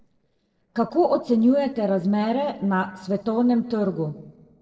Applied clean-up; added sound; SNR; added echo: neural separator model SepFormer DNS4.